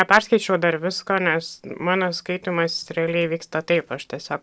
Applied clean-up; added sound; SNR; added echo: none; none; none; none.